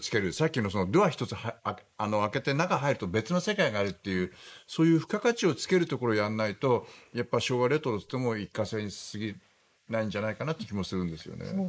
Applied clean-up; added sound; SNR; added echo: neural mask model Resemble Enhance denoiser.